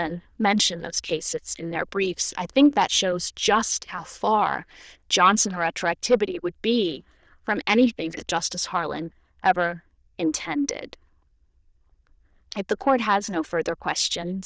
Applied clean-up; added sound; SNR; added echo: neural diffusion model UNIVERSE++.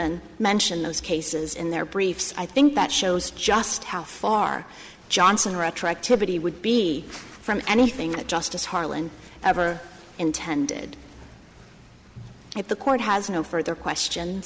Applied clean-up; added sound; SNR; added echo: none; none; none; none.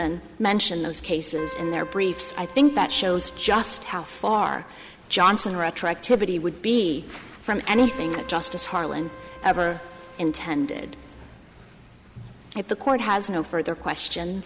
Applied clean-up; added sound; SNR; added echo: none; Keyboard (musical); 16 dB; none.